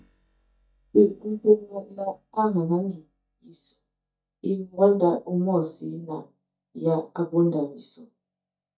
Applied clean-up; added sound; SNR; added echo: neural mask model DeepFilterNet 3.